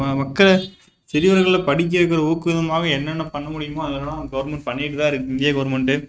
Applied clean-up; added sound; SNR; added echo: neural mask model RNNoise.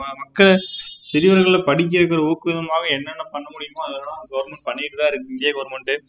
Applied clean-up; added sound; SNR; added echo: classical method spectral subtraction.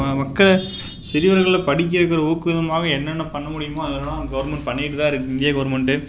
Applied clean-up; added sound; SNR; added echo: none; Explosion; 18 dB; none.